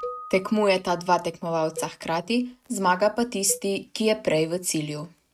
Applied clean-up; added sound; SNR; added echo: neural mask model RNNoise.